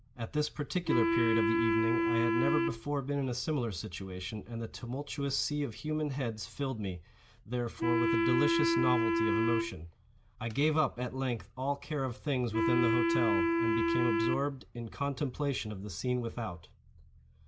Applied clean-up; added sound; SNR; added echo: none; Wind instrument, woodwind instrument; -4 dB; none.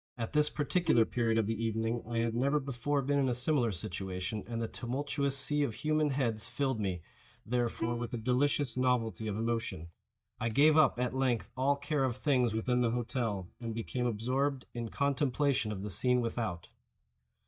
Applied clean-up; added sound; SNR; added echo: neural mask model DeepFilterNet 3.